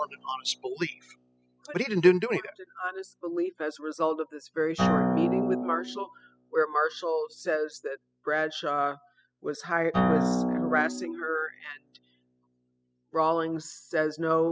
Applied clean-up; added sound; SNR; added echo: classical method spectral subtraction.